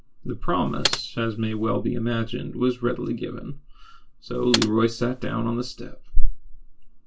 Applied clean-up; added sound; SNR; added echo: none; Computer keyboard; 10 dB; reverberation time 0.2 s.